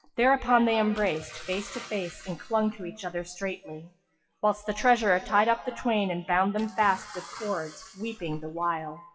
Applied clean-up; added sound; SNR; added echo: classical method WPE with log-MMSE.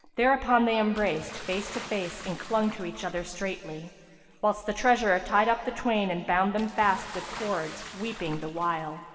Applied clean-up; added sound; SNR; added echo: none; Bathtub (filling or washing) / Splash, splatter; 18 dB; reverberation time 2.5 s.